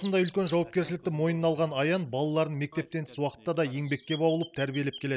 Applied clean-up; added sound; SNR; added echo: none; Chirp, tweet; 14 dB; none.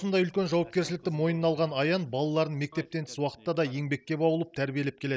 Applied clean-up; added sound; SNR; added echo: none; none; none; none.